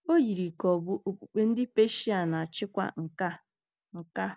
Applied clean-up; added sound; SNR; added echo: none; none; none; none.